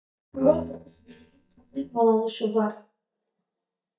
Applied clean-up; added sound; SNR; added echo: neural mask model DeepFilterNet 3.